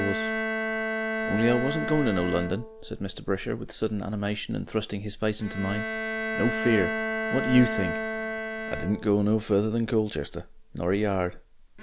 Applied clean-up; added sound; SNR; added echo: none; Bowed string instrument; 5 dB; none.